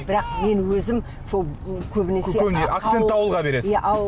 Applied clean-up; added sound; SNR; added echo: none; Crowd; 17 dB; none.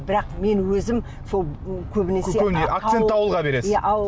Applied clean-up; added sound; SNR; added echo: none; none; none; none.